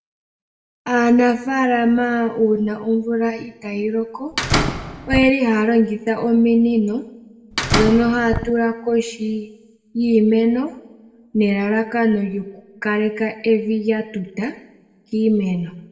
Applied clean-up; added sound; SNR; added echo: none; Slam; 2 dB; reverberation time 0.7 s.